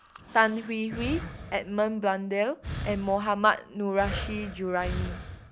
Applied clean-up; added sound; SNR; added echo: none; Breathing; 9 dB; none.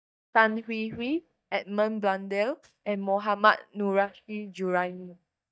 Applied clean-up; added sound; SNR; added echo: neural mask model DeepFilterNet 3.